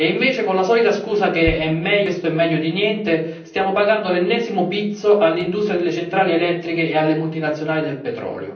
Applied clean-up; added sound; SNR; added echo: none; Bass drum; 16 dB; reverberation time 0.6 s.